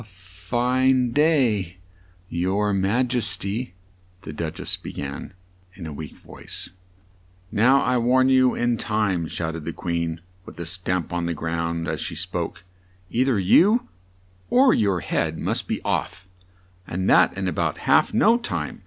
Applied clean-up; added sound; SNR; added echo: none; none; none; none.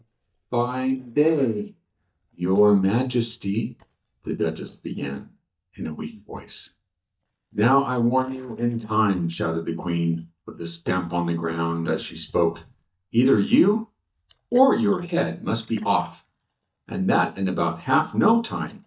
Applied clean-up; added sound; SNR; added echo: neural mask model DeepFilterNet 3.